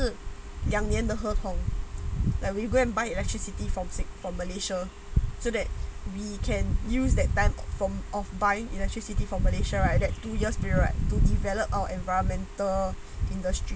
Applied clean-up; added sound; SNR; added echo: none; Motorcycle / Engine; 16 dB; none.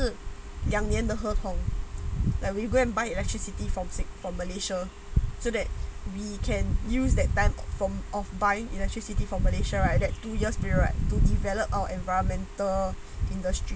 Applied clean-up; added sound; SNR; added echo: none; none; none; none.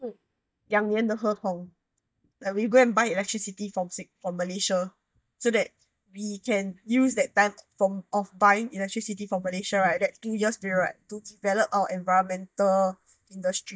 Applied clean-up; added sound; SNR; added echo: neural mask model DeepFilterNet 3.